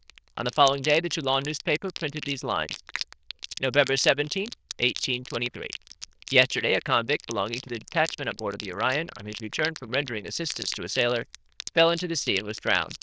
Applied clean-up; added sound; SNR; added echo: neural diffusion model UNIVERSE++.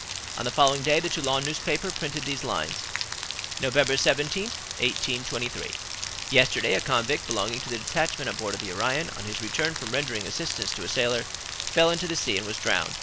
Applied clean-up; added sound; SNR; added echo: none; Rain; 6 dB; none.